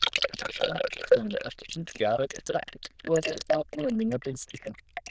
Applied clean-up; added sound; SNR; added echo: neural diffusion model UNIVERSE++.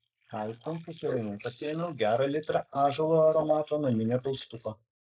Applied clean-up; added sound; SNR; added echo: neural mask model Resemble Enhance denoiser.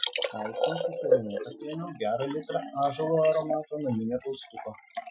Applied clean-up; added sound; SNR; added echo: classical method Wiener filter.